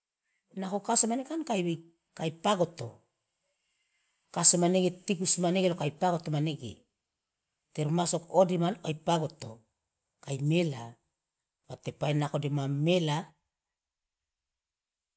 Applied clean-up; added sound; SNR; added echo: none; none; none; none.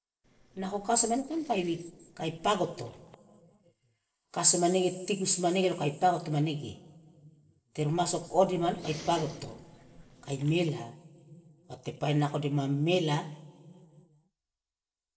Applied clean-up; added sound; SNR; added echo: neural separator model SepFormer DNS4.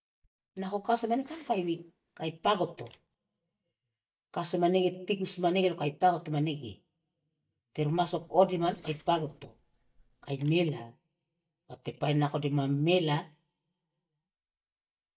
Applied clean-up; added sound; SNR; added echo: neural mask model DeepFilterNet 3.